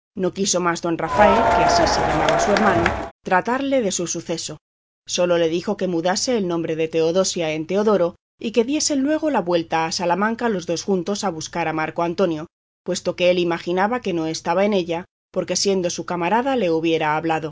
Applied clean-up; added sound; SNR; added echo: none; Crowd; -3 dB; none.